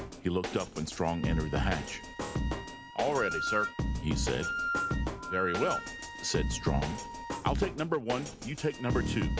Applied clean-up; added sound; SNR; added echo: none; Drum kit + Wind instrument, woodwind instrument; 0 dB; none.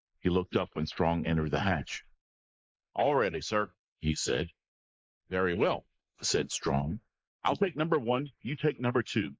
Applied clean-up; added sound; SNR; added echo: neural mask model Resemble Enhance denoiser.